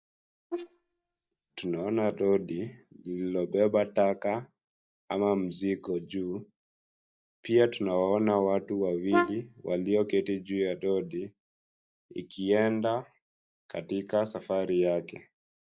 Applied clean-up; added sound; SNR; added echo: neural mask model DeepFilterNet 3.